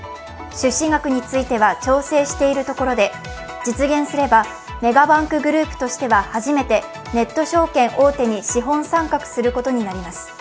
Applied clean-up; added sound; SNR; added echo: none; none; none; none.